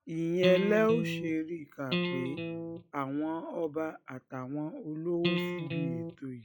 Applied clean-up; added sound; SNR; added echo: classical method log-MMSE.